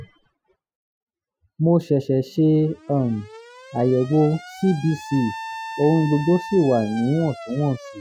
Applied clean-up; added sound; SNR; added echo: classical method Wiener filter.